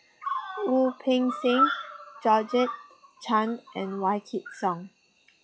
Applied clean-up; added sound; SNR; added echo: classical method log-MMSE.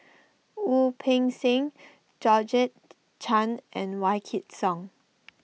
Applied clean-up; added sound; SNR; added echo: none; none; none; none.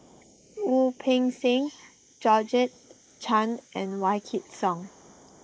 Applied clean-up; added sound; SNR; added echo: neural mask model Resemble Enhance denoiser.